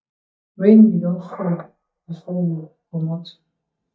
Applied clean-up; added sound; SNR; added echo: neural mask model DeepFilterNet 3.